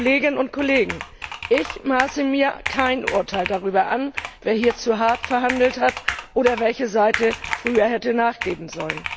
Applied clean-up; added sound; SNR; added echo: none; Computer keyboard; 10 dB; none.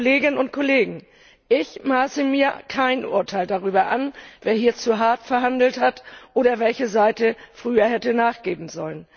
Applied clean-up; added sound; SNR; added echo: none; none; none; none.